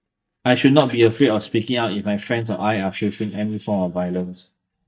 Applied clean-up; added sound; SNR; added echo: neural mask model DeepFilterNet 3.